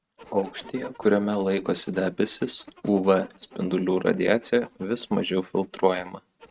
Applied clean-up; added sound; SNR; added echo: neural mask model RNNoise.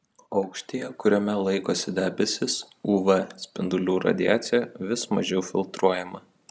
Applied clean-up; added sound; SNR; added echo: none; none; none; none.